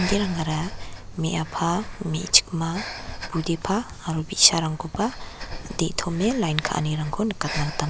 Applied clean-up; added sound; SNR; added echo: none; Breathing; 9 dB; none.